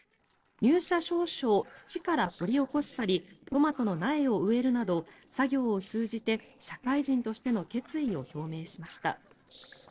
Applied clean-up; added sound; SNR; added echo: neural separator model SepFormer DNS4.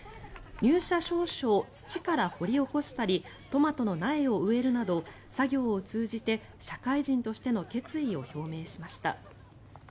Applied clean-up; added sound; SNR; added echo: none; none; none; none.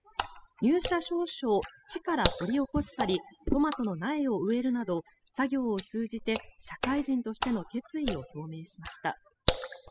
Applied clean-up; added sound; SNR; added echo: classical method spectral subtraction.